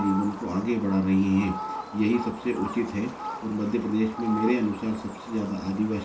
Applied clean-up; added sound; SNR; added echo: none; Fowl; 11 dB; reverberation time 0.2 s.